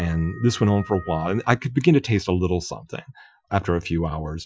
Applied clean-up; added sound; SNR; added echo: classical method Wiener filter.